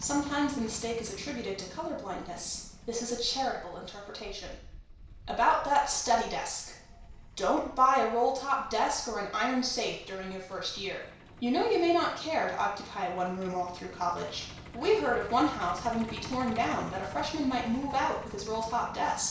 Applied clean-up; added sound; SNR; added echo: none; Truck; 16 dB; reverberation time 0.6 s.